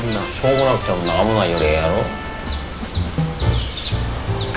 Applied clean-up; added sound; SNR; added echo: none; Bird; 6 dB; none.